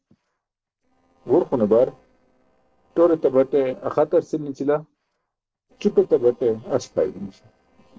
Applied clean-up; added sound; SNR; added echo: neural separator model SepFormer DNS4.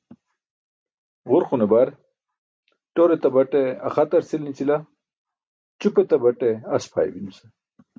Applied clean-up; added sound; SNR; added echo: none; none; none; none.